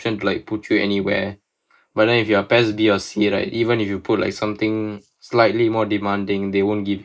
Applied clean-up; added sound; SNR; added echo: neural mask model Resemble Enhance denoiser.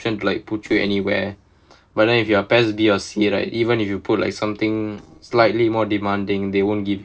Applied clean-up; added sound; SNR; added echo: neural separator model SepFormer DNS4.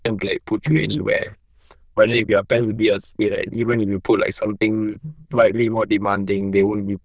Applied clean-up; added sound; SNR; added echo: neural diffusion model UNIVERSE++.